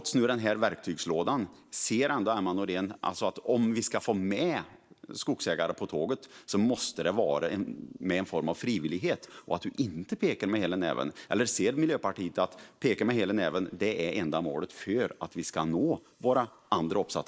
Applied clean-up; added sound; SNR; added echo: neural mask model Resemble Enhance denoiser.